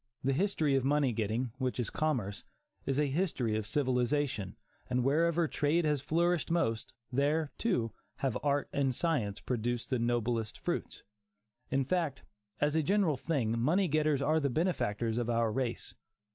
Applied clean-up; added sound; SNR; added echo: none; none; none; none.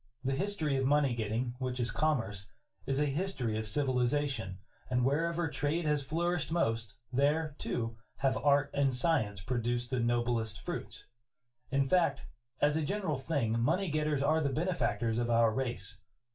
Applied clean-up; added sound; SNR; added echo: none; none; none; reverberation time 0.2 s.